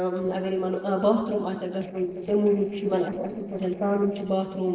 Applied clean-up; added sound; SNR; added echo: neural separator model SepFormer DNS4.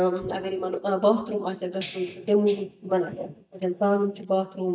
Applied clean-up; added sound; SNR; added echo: neural mask model DeepFilterNet 3.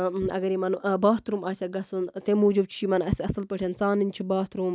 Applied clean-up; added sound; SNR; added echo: none; none; none; none.